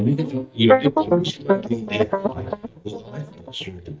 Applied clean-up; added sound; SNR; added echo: neural mask model DeepFilterNet 3.